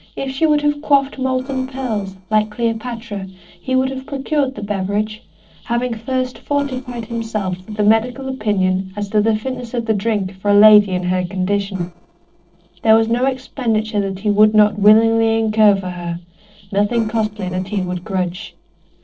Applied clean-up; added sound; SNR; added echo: neural separator model SepFormer DNS4.